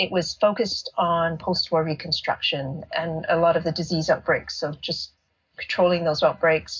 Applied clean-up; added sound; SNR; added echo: none; none; none; reverberation time 0.4 s.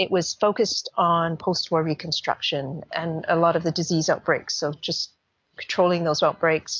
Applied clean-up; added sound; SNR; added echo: none; none; none; none.